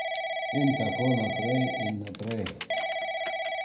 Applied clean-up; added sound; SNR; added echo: none; Telephone / Typing; 1 dB; reverberation time 0.8 s.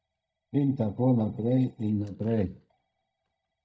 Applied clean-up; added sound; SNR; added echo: neural mask model DeepFilterNet 3.